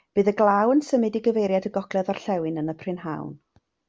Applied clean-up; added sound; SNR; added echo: none; none; none; none.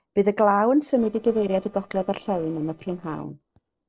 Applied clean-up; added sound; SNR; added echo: neural separator model SepFormer DNS4.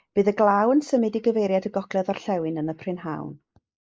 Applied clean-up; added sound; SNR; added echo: neural mask model Resemble Enhance denoiser.